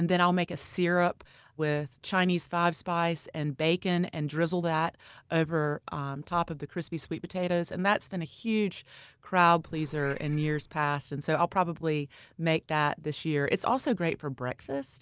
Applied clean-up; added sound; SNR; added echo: none; Meow / Purr; 19 dB; none.